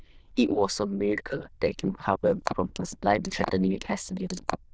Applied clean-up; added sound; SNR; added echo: neural diffusion model UNIVERSE++.